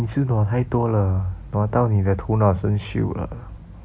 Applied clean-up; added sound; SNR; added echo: none; none; none; none.